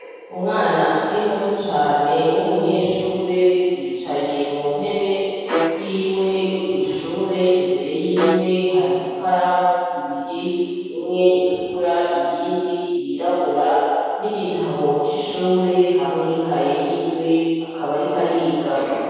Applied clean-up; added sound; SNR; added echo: none; Bowed string instrument; 7 dB; reverberation time 2.2 s.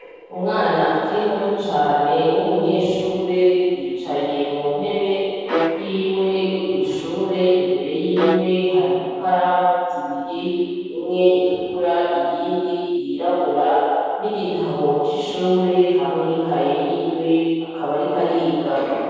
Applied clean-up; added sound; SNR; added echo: neural separator model SepFormer DNS4.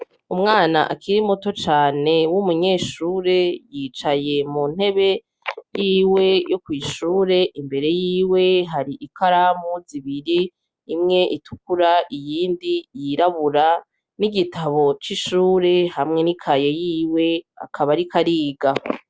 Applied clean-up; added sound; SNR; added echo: none; none; none; none.